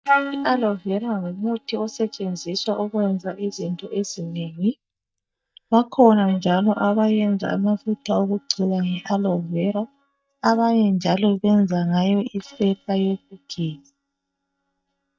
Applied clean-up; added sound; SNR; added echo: neural mask model DeepFilterNet 3.